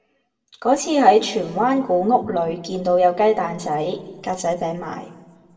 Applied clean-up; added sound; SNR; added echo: none; none; none; reverberation time 0.9 s.